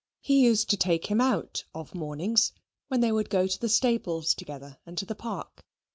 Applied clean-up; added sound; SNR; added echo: none; none; none; none.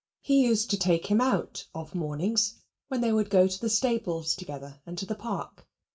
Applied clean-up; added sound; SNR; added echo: none; none; none; reverberation time 0.2 s.